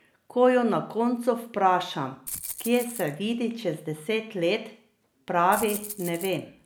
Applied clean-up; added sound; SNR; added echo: none; Rattle (instrument); 11 dB; none.